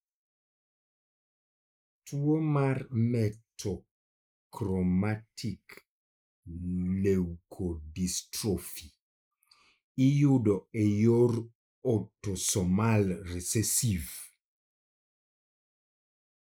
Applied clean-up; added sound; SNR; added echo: neural mask model Resemble Enhance denoiser.